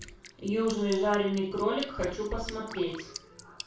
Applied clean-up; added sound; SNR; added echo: none; Drip; 16 dB; reverberation time 0.4 s.